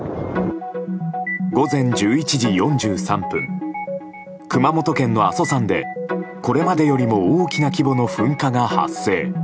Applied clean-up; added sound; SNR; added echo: none; none; none; none.